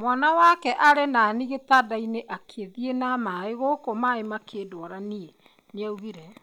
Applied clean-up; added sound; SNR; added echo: none; none; none; none.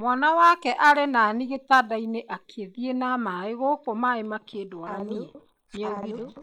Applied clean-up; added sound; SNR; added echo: neural mask model Resemble Enhance denoiser.